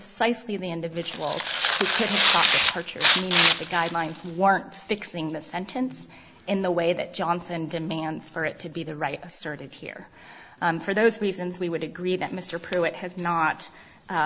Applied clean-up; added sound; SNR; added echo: none; Tearing; -3 dB; none.